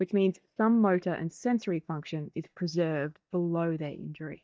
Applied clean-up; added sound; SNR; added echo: neural mask model DeepFilterNet 3.